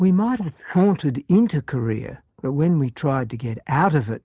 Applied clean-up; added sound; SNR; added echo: neural mask model Resemble Enhance denoiser.